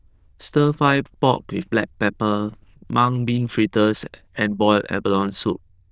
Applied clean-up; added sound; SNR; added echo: neural diffusion model UNIVERSE++.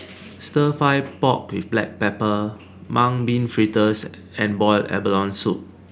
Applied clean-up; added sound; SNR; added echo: none; none; none; none.